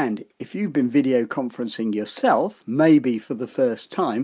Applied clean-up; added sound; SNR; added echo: none; none; none; none.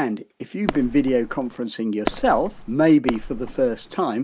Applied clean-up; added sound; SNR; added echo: none; Fireworks; 9 dB; none.